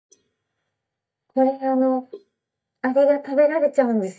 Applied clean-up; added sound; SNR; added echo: neural mask model DeepFilterNet 3.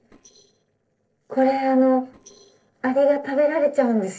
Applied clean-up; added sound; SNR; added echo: neural separator model SepFormer DNS4.